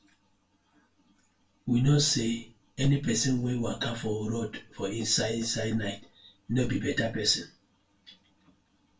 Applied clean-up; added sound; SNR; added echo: none; none; none; reverberation time 0.2 s.